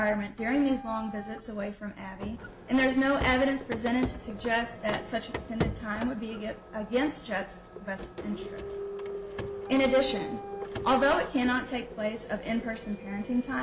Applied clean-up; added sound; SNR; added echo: none; Printer; 9 dB; none.